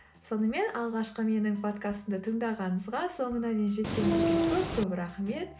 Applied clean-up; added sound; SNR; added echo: none; Train; -3 dB; none.